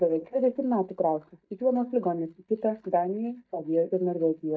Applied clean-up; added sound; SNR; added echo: neural mask model DeepFilterNet 3.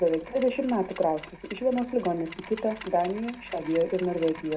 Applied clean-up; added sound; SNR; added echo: none; Mechanisms; 17 dB; reverberation time 0.4 s.